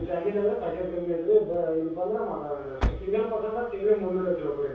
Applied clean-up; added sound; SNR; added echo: none; Engine starting; 11 dB; reverberation time 0.6 s.